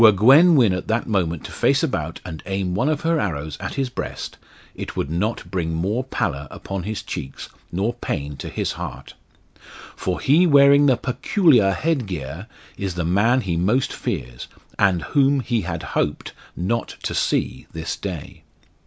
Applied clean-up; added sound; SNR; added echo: none; none; none; none.